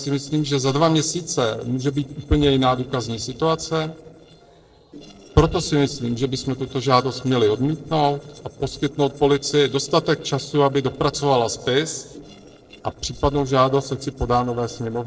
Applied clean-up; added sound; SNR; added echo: neural separator model SepFormer DNS4.